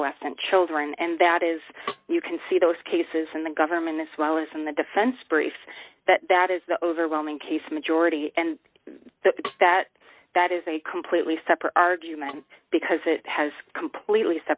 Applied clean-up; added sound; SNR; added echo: neural mask model RNNoise.